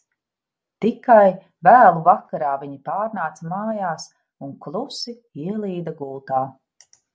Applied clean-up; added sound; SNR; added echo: none; none; none; none.